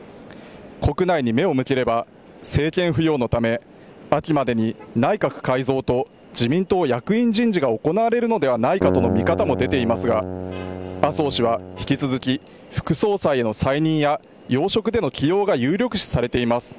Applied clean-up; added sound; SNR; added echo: none; Keyboard (musical); 6 dB; none.